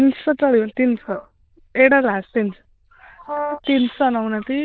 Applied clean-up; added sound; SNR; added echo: neural diffusion model UNIVERSE++.